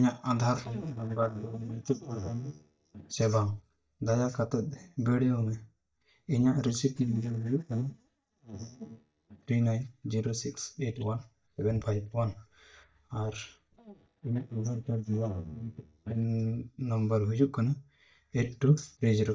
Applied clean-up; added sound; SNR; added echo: neural mask model DeepFilterNet 3.